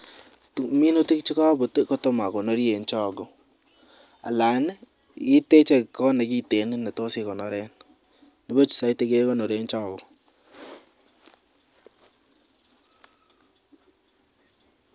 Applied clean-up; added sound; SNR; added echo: none; none; none; none.